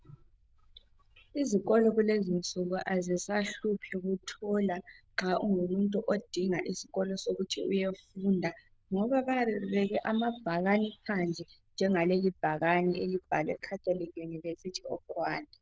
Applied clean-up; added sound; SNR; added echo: neural diffusion model UNIVERSE++.